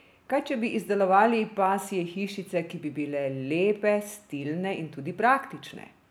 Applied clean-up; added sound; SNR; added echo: none; none; none; none.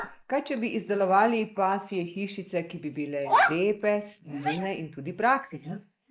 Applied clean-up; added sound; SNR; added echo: neural mask model Resemble Enhance denoiser.